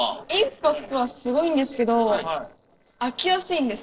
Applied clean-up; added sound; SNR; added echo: neural separator model SepFormer DNS4.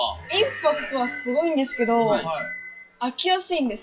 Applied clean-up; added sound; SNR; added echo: classical method WPE with log-MMSE.